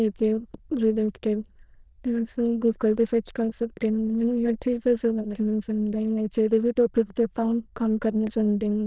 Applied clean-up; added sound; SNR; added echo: neural diffusion model UNIVERSE++.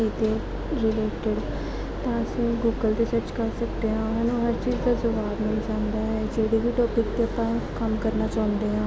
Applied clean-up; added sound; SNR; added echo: none; none; none; none.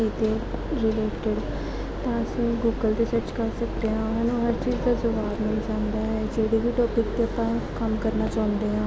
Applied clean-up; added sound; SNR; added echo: none; Walk, footsteps; 20 dB; none.